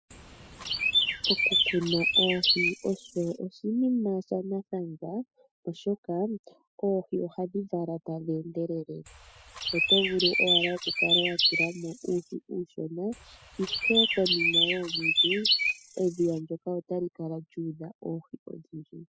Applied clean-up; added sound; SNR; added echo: classical method spectral subtraction.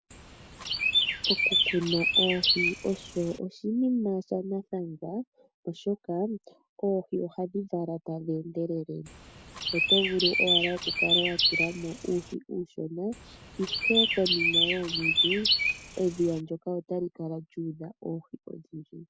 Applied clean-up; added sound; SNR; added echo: none; Chirp, tweet; -4 dB; none.